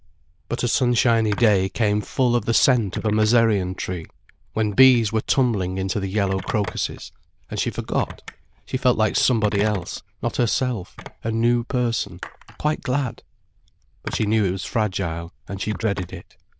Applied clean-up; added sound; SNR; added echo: neural diffusion model UNIVERSE++.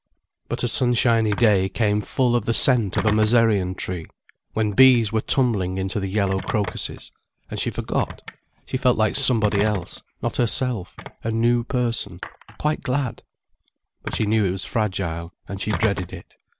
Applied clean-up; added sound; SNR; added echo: none; Telephone; 15 dB; none.